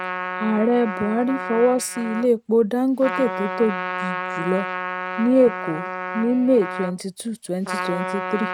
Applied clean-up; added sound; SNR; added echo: neural mask model RNNoise.